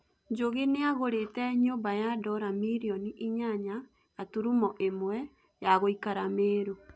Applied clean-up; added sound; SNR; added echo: none; none; none; none.